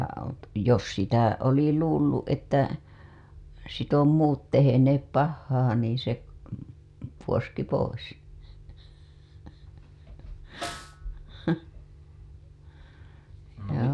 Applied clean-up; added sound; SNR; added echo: none; Snare drum; 17 dB; none.